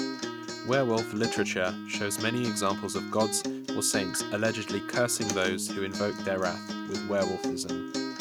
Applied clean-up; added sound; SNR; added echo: none; Acoustic guitar; 4 dB; none.